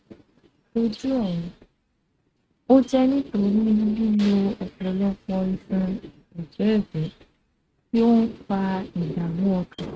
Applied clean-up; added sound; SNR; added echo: neural mask model RNNoise.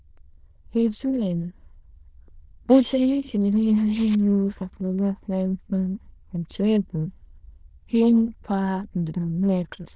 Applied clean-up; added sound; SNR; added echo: neural diffusion model UNIVERSE++.